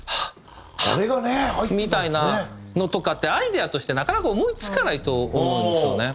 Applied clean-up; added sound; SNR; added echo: none; Breathing; 19 dB; none.